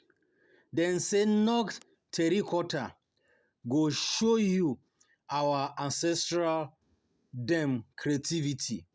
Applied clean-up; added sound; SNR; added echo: none; none; none; none.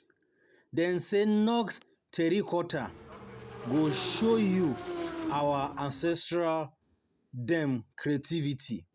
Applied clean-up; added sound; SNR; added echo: none; Motorcycle / Engine; 9 dB; none.